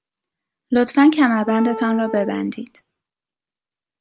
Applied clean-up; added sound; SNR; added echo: none; Wind instrument, woodwind instrument; 9 dB; none.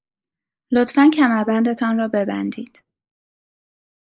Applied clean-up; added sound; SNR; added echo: neural mask model Resemble Enhance denoiser.